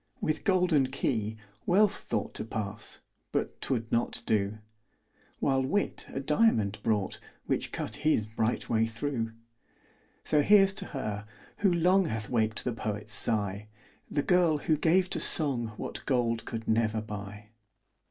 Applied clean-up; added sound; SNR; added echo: none; none; none; none.